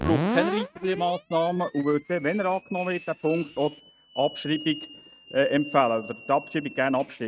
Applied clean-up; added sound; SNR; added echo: neural mask model RNNoise.